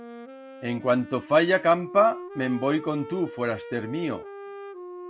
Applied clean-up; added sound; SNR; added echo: none; Wind instrument, woodwind instrument; 14 dB; none.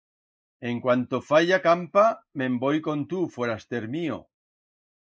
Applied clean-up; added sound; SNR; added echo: neural mask model Resemble Enhance denoiser.